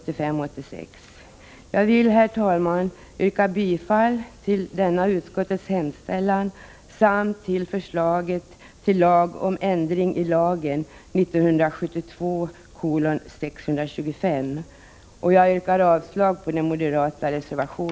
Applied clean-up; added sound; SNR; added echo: none; none; none; none.